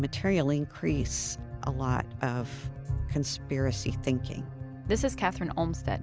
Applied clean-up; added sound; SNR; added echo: none; none; none; none.